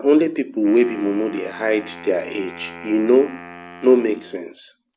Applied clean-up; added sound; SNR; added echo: none; Wind instrument, woodwind instrument; 19 dB; none.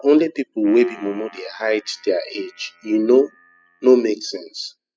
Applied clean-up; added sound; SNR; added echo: classical method spectral subtraction.